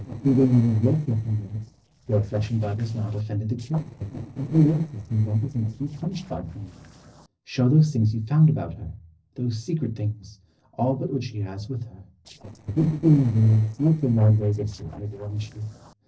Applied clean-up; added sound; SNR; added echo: neural separator model SepFormer DNS4.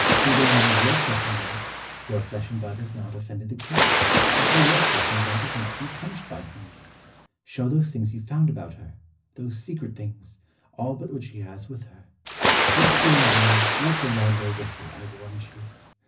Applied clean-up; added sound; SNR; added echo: none; Water; -3 dB; reverberation time 0.4 s.